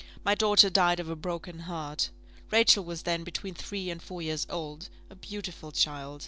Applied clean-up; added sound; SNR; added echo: none; none; none; none.